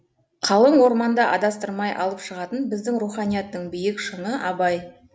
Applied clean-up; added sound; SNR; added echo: none; none; none; none.